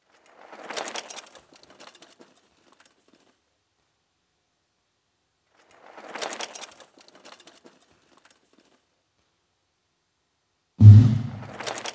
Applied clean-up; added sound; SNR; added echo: none; Bicycle; 19 dB; reverberation time 1.1 s.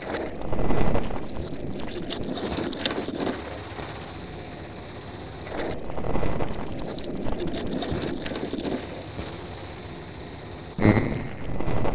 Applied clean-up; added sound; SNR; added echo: neural separator model SepFormer DNS4.